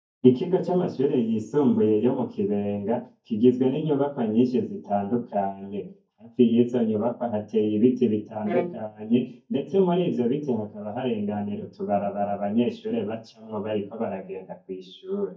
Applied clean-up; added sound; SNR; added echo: neural mask model DeepFilterNet 3.